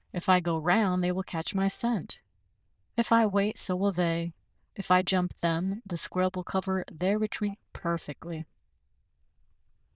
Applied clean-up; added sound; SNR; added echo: neural diffusion model UNIVERSE++.